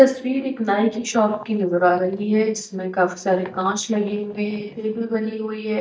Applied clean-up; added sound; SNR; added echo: neural mask model DeepFilterNet 3.